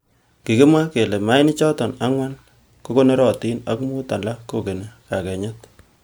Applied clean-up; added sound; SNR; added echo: none; none; none; none.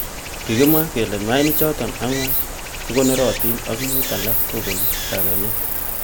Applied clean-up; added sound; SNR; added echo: none; Stream; 0 dB; none.